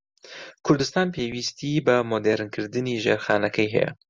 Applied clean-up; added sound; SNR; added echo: none; none; none; none.